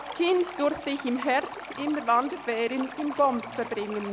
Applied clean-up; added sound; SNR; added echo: none; Stream; 12 dB; none.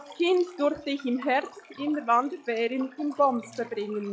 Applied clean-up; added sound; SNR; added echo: classical method log-MMSE.